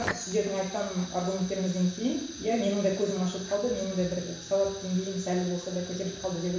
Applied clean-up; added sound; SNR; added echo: none; Fire; 12 dB; reverberation time 0.7 s.